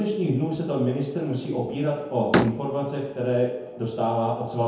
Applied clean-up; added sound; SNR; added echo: none; Slam; 6 dB; reverberation time 1.0 s.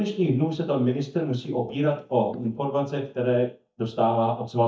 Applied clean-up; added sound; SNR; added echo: neural mask model DeepFilterNet 3.